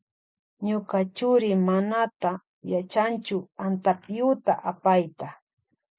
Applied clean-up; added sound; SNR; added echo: none; none; none; none.